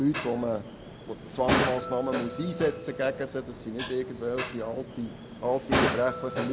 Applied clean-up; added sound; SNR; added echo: none; Dishes, pots, and pans; 2 dB; none.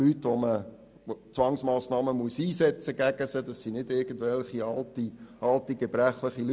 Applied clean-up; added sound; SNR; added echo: none; none; none; none.